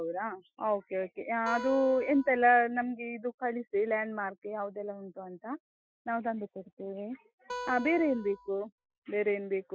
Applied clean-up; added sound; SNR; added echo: classical method Wiener filter.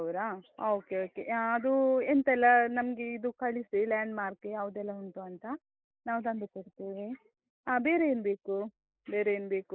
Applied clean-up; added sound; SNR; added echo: neural mask model Resemble Enhance denoiser.